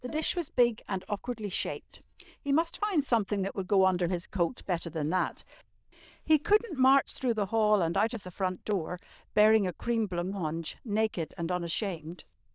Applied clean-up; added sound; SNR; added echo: neural diffusion model UNIVERSE++.